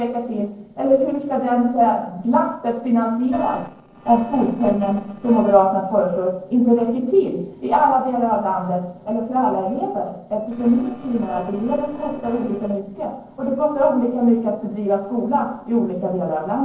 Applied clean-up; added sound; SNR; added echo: neural separator model SepFormer DNS4.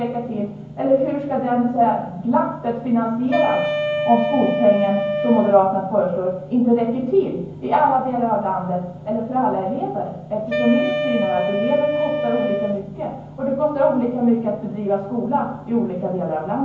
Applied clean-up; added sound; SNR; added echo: none; Wind instrument, woodwind instrument; 3 dB; reverberation time 0.9 s.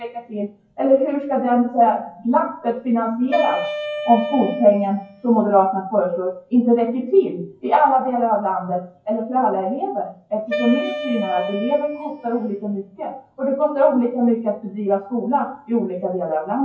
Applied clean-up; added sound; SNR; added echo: classical method WPE with log-MMSE.